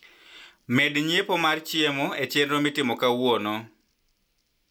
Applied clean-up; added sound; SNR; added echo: none; none; none; none.